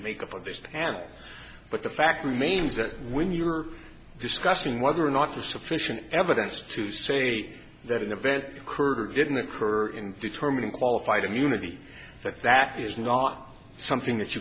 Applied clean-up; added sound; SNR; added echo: none; none; none; none.